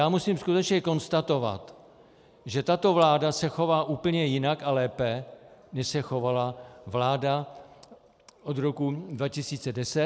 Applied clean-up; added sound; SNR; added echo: none; none; none; none.